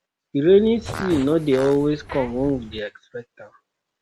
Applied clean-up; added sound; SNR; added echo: none; Fart; 13 dB; none.